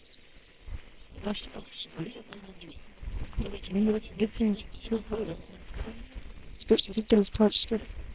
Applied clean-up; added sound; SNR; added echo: neural separator model SepFormer WHAMR!.